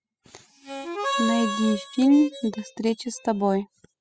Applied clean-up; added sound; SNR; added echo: classical method spectral subtraction.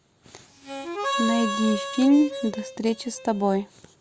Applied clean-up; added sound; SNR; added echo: none; Harmonica; 7 dB; none.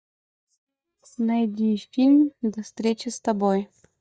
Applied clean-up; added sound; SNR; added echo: neural mask model DeepFilterNet 3.